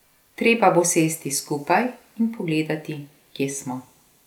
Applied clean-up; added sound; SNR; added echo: none; none; none; none.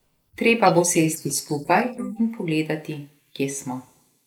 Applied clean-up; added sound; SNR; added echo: neural mask model Resemble Enhance denoiser.